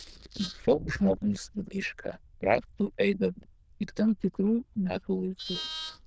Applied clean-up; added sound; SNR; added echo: neural diffusion model UNIVERSE++.